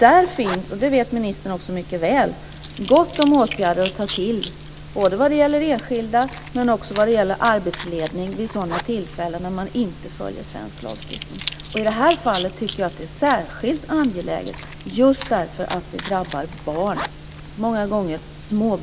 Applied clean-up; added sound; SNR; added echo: none; Coin (dropping) / Zipper (clothing); 16 dB; none.